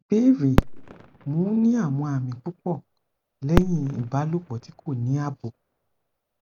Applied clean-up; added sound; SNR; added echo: none; Fireworks; 5 dB; none.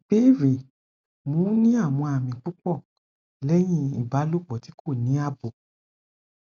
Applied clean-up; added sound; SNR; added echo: none; none; none; none.